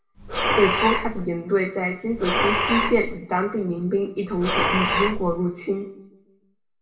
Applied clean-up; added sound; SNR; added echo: none; Breathing; -1 dB; reverberation time 0.6 s.